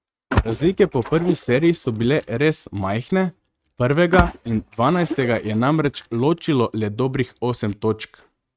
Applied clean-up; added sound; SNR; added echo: neural mask model RNNoise.